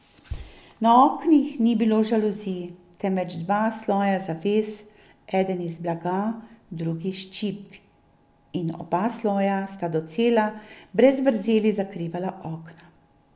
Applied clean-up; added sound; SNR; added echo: none; none; none; none.